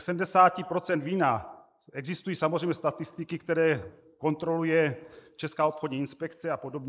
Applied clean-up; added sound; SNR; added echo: neural mask model Resemble Enhance denoiser.